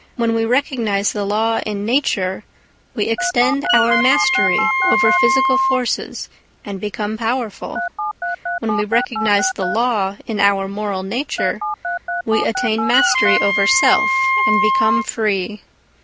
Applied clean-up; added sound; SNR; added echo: none; Telephone + Wind instrument, woodwind instrument; -2 dB; none.